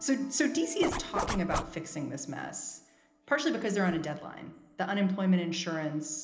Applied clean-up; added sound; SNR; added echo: none; Zipper (clothing); 3 dB; reverberation time 0.8 s.